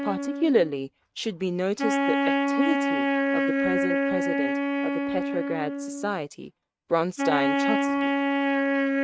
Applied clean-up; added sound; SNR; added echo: neural mask model RNNoise.